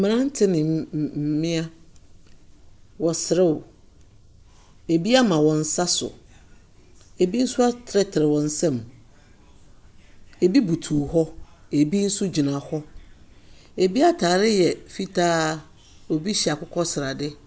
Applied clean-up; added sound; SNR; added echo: none; none; none; none.